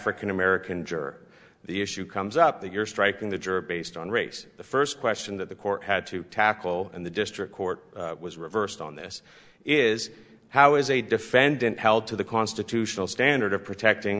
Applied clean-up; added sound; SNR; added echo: none; none; none; none.